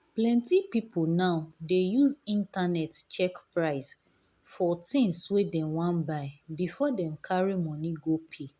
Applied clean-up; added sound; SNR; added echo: none; none; none; none.